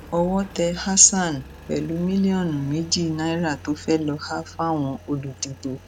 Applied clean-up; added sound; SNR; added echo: none; Engine; 19 dB; none.